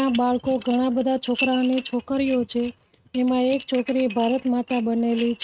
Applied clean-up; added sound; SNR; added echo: neural mask model RNNoise.